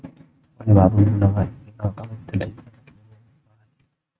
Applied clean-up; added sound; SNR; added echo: neural mask model RNNoise.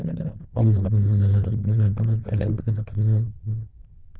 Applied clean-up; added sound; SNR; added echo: neural diffusion model UNIVERSE++.